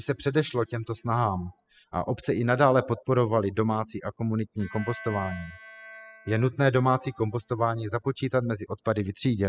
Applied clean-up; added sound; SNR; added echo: classical method spectral subtraction.